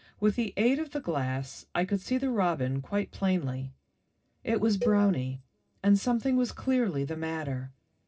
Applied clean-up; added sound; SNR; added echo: neural separator model SepFormer DNS4.